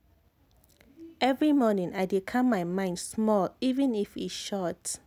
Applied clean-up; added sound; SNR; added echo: none; none; none; none.